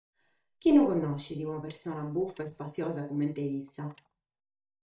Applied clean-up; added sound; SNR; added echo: neural mask model DeepFilterNet 3.